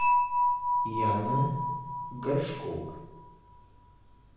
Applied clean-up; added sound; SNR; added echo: none; Dishes, pots, and pans / Chink, clink; -4 dB; reverberation time 0.9 s.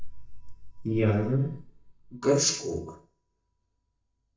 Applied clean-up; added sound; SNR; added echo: neural mask model DeepFilterNet 3.